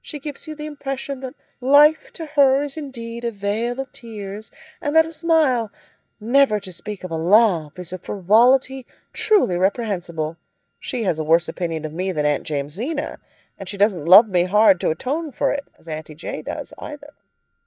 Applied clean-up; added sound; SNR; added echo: neural mask model DeepFilterNet 3.